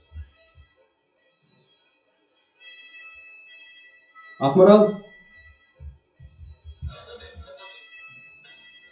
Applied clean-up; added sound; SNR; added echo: classical method WPE with log-MMSE.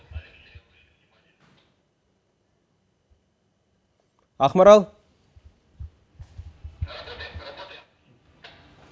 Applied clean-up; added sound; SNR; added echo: none; none; none; none.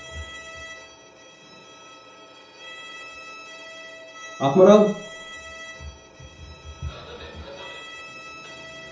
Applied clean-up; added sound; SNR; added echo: none; Bowed string instrument; 15 dB; reverberation time 0.6 s.